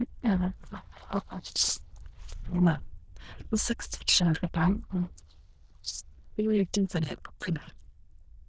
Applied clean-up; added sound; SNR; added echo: neural diffusion model UNIVERSE++.